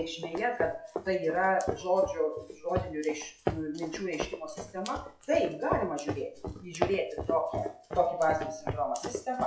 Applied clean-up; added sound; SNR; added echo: classical method log-MMSE.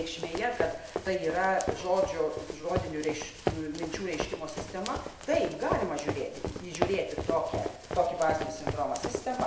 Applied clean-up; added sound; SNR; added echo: none; Run; 5 dB; none.